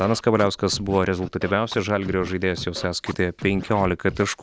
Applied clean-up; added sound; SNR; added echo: none; Scratching (performance technique); 15 dB; none.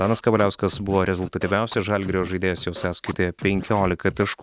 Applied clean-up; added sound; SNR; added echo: neural mask model RNNoise.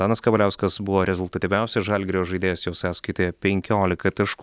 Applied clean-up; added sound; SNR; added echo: none; none; none; none.